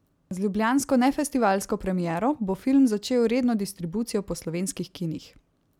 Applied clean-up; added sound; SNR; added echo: none; none; none; none.